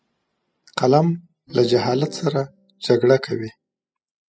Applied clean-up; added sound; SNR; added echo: classical method spectral subtraction.